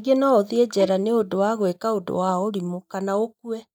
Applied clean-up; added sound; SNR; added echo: neural mask model DeepFilterNet 3.